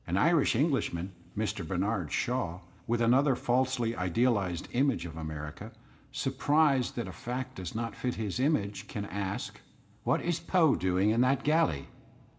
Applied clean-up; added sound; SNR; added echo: none; none; none; reverberation time 1.2 s.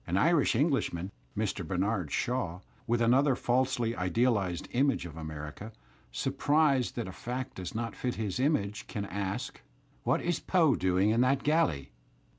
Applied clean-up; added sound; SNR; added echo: none; none; none; none.